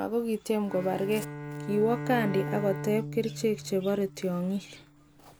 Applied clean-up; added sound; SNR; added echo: none; Bowed string instrument; 9 dB; none.